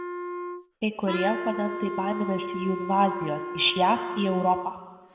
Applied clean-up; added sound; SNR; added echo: none; Wind instrument, woodwind instrument; 6 dB; reverberation time 1.2 s.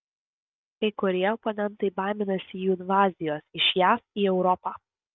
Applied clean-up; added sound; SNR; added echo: none; none; none; none.